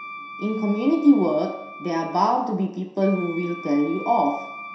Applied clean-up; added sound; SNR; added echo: none; Wind instrument, woodwind instrument; 16 dB; reverberation time 0.7 s.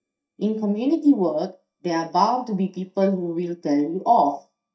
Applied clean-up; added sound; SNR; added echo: neural mask model DeepFilterNet 3.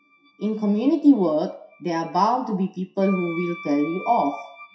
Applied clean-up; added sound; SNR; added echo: classical method WPE with log-MMSE.